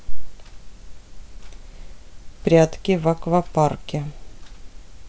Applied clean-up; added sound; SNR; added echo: none; none; none; none.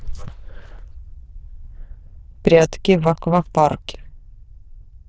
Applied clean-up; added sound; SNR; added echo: neural diffusion model UNIVERSE++.